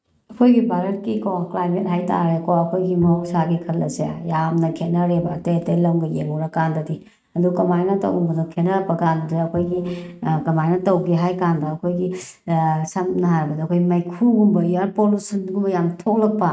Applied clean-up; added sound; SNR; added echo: neural mask model RNNoise.